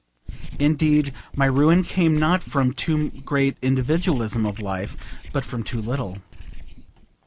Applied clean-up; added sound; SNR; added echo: none; Writing; 10 dB; none.